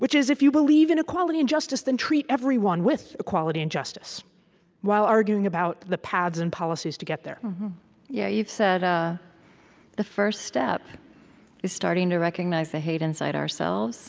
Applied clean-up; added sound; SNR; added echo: none; none; none; none.